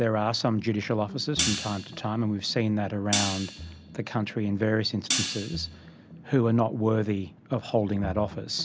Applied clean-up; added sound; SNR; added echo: none; Hi-hat; 7 dB; none.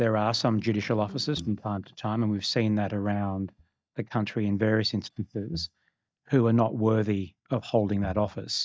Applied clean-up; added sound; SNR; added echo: neural mask model DeepFilterNet 3.